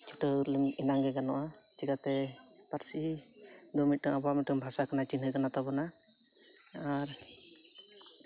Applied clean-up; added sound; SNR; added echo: none; none; none; none.